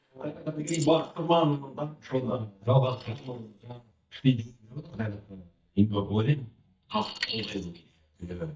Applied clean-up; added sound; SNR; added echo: neural mask model DeepFilterNet 3.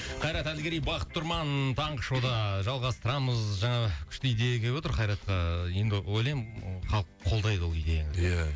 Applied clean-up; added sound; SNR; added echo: none; none; none; none.